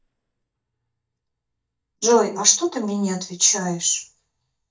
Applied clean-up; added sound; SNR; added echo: neural mask model DeepFilterNet 3.